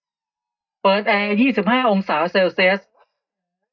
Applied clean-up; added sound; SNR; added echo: neural mask model DeepFilterNet 3.